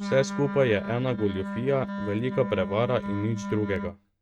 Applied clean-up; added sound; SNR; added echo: neural mask model RNNoise.